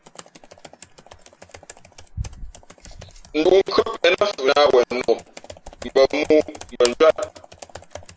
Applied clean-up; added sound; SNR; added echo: none; Computer keyboard; 17 dB; none.